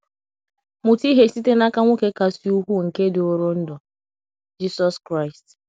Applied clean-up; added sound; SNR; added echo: none; none; none; none.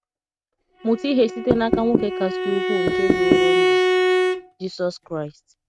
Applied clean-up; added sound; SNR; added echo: neural mask model RNNoise.